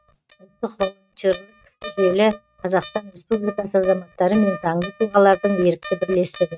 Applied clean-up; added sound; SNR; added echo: neural mask model RNNoise.